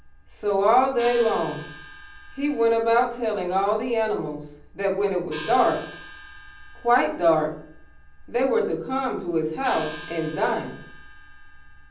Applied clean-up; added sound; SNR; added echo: none; Gong; 17 dB; reverberation time 0.6 s.